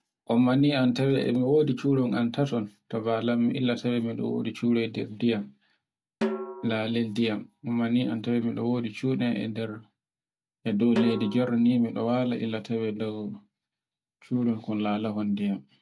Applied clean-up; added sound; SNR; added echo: none; Snare drum; 10 dB; none.